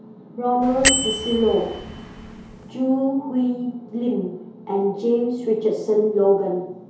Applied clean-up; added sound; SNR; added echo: none; Bell; 3 dB; reverberation time 0.8 s.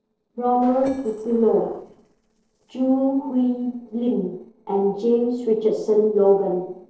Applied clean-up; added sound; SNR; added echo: neural separator model SepFormer DNS4.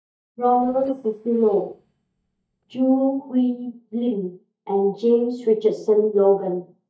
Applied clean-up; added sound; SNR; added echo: neural mask model DeepFilterNet 3.